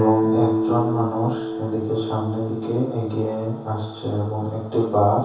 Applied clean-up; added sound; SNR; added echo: none; Guitar; 3 dB; reverberation time 0.7 s.